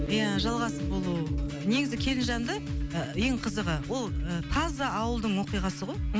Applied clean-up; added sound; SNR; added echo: none; Gong; 7 dB; none.